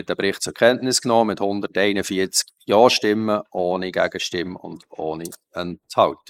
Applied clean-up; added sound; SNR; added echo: neural mask model Resemble Enhance denoiser.